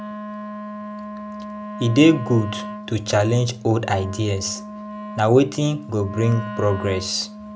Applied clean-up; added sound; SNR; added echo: none; Wind instrument, woodwind instrument; 11 dB; none.